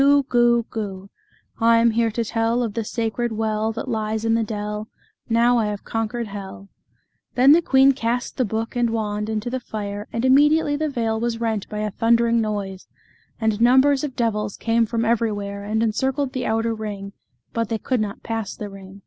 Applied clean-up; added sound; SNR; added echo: none; none; none; none.